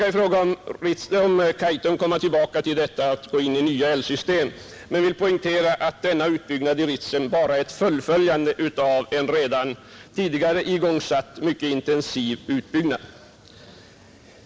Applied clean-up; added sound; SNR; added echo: none; none; none; none.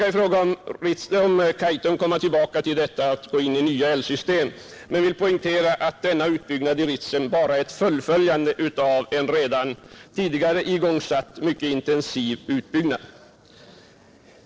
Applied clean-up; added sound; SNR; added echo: neural separator model SepFormer DNS4.